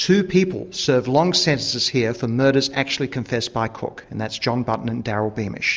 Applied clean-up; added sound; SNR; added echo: none; none; none; none.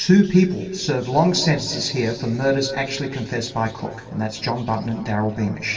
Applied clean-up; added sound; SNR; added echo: none; none; none; reverberation time 2.8 s.